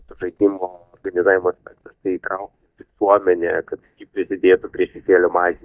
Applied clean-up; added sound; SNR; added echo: neural mask model DeepFilterNet 3.